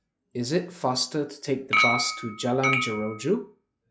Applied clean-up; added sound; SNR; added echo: classical method log-MMSE.